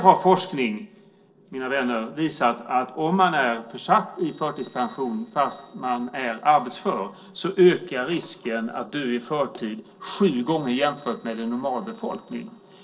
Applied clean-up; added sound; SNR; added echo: neural separator model SepFormer DNS4.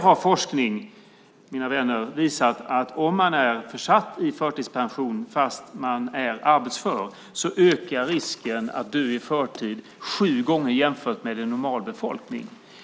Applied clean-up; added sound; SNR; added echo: none; none; none; none.